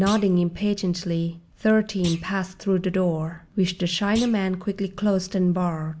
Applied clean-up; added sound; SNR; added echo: none; Thump, thud; 20 dB; none.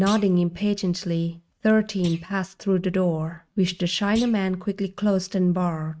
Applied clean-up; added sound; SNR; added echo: neural mask model RNNoise.